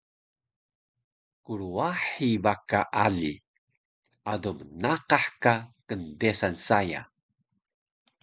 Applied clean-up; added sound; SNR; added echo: none; none; none; none.